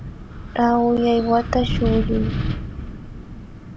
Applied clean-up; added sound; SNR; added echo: none; Wind; 5 dB; none.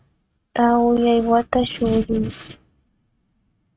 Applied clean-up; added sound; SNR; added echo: neural mask model RNNoise.